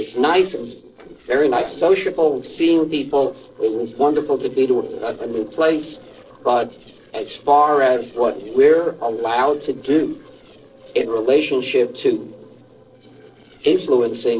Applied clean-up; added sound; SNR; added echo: neural separator model SepFormer DNS4.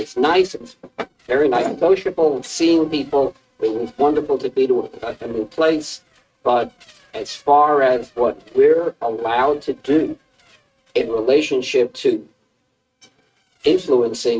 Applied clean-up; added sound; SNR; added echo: neural mask model RNNoise.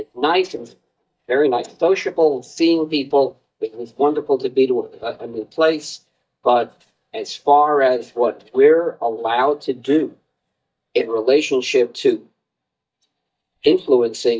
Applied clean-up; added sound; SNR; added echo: neural mask model DeepFilterNet 3.